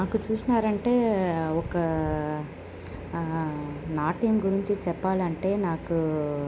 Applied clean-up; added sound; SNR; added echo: none; none; none; none.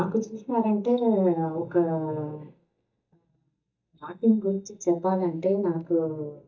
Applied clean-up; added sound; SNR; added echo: neural mask model DeepFilterNet 3.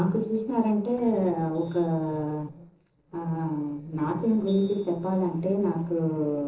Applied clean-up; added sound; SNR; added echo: neural separator model SepFormer DNS4.